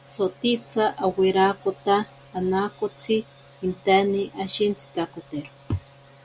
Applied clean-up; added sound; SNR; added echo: none; none; none; none.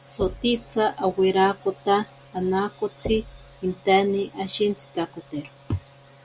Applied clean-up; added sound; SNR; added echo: none; Knock / Wood; 16 dB; none.